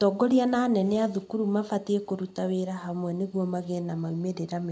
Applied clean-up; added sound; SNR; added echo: none; none; none; none.